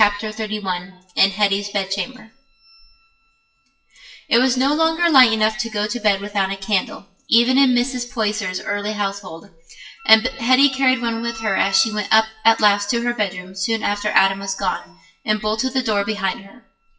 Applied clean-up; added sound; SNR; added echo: classical method WPE with log-MMSE.